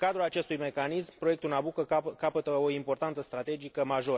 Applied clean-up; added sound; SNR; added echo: none; none; none; none.